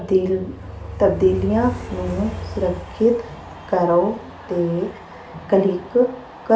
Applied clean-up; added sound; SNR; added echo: none; Train; 12 dB; reverberation time 0.4 s.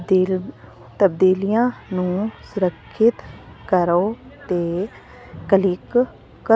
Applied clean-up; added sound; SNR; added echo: none; none; none; none.